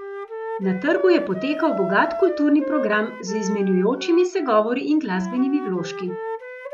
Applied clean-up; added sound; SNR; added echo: none; Wind instrument, woodwind instrument; 9 dB; none.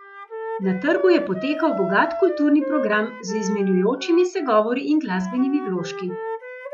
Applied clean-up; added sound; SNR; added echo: classical method log-MMSE.